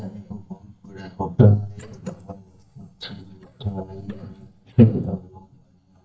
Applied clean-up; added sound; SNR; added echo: neural mask model DeepFilterNet 3.